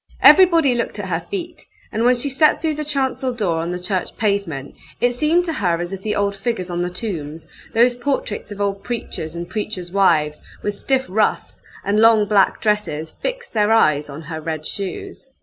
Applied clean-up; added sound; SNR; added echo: none; none; none; none.